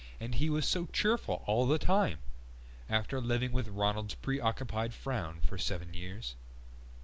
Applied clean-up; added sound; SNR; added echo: none; none; none; none.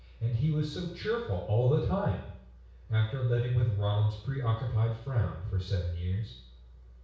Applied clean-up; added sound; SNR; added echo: none; none; none; reverberation time 0.6 s.